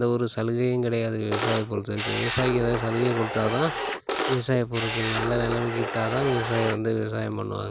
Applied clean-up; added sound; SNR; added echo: none; Camera; 4 dB; none.